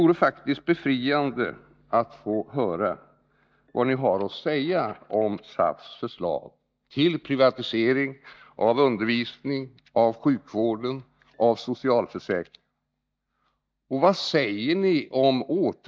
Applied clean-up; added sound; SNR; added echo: neural mask model DeepFilterNet 3.